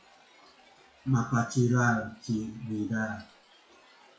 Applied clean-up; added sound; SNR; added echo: classical method WPE with log-MMSE.